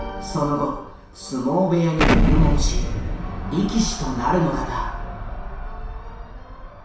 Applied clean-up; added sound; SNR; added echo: none; Explosion; 0 dB; reverberation time 0.7 s.